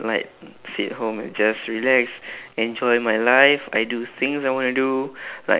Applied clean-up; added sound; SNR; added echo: none; none; none; none.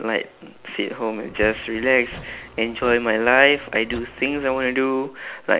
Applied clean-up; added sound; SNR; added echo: none; Domestic sounds, home sounds; 18 dB; none.